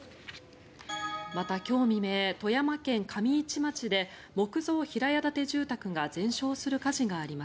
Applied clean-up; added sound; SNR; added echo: none; none; none; none.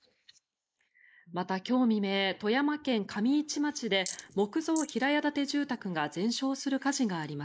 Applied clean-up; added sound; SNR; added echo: neural mask model Resemble Enhance denoiser.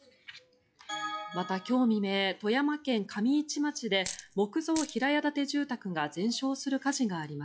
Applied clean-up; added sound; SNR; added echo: classical method log-MMSE.